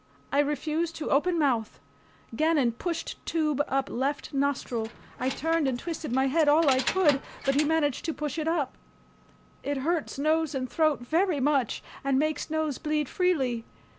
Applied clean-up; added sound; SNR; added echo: none; Keys jangling; 11 dB; none.